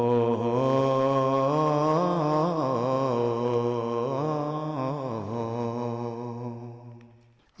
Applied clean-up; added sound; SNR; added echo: none; none; none; none.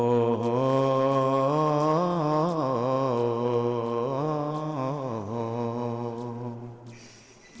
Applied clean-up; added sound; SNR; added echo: neural separator model SepFormer DNS4.